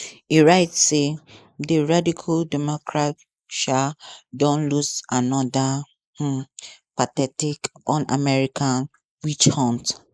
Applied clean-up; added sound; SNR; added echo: neural mask model Resemble Enhance denoiser.